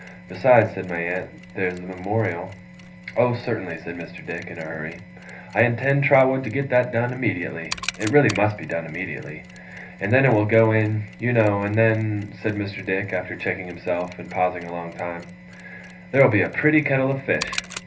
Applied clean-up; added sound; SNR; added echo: none; Mechanisms; 19 dB; reverberation time 0.3 s.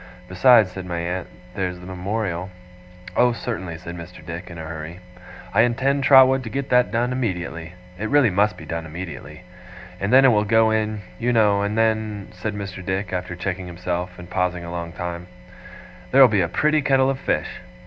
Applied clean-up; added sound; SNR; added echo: none; none; none; none.